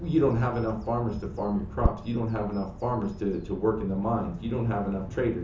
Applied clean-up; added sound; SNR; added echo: none; Bird vocalization, bird call, bird song; 8 dB; reverberation time 0.8 s.